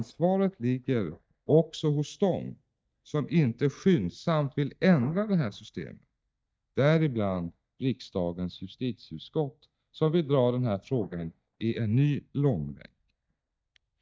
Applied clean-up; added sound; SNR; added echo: neural mask model DeepFilterNet 3.